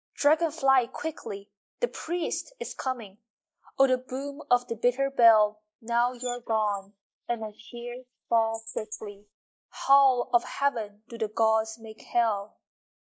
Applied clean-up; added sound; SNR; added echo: neural mask model Resemble Enhance denoiser.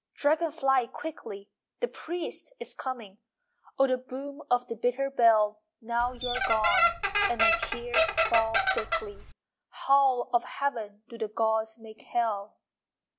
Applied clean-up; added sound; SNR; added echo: none; Squeak; -5 dB; none.